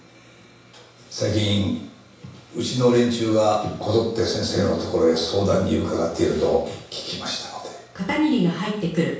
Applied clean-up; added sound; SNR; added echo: none; none; none; reverberation time 0.7 s.